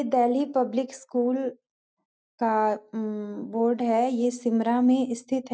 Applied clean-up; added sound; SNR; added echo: none; none; none; none.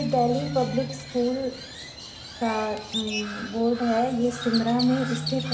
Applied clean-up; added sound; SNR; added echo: none; Crow; 8 dB; reverberation time 0.7 s.